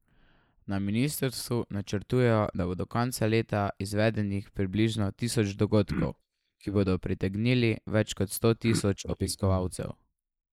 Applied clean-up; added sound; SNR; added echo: neural mask model Resemble Enhance denoiser.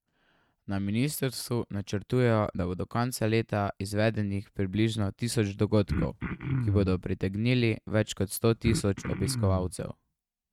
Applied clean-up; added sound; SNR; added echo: neural mask model RNNoise.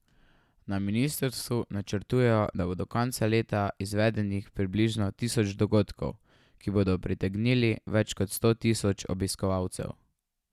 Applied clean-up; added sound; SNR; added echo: none; none; none; none.